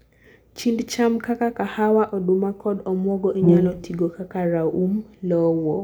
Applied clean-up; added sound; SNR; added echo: none; Brass instrument; -3 dB; none.